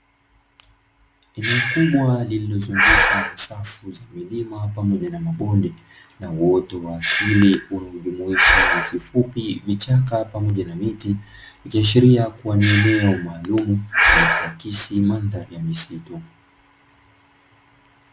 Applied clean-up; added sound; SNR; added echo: none; Breathing; 3 dB; none.